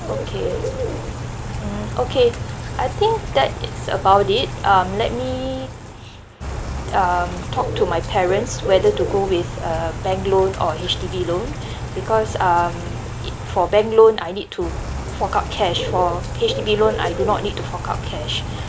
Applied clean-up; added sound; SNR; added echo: none; Bird / Rain; 6 dB; none.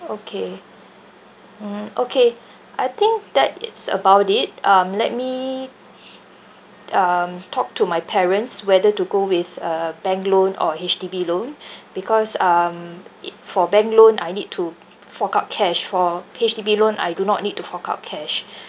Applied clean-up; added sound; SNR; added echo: none; none; none; none.